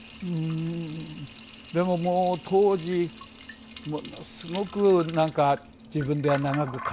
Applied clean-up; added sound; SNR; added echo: none; Liquid; 13 dB; none.